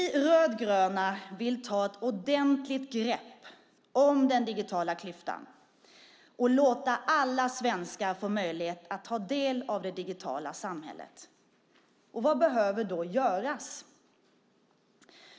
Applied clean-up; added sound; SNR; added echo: none; none; none; none.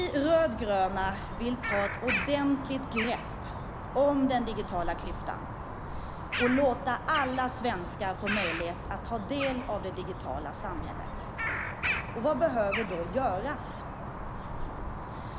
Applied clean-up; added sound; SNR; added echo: none; Bird vocalization, bird call, bird song; 4 dB; none.